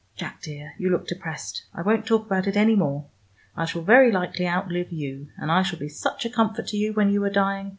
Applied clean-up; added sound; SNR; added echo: none; none; none; none.